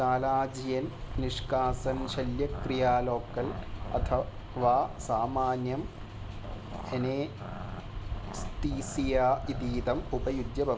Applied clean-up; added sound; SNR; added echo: none; Growling; 15 dB; none.